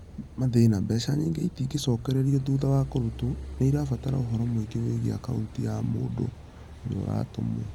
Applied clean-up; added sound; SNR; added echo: none; Car passing by / Idling / Accelerating, revving, vroom; 15 dB; none.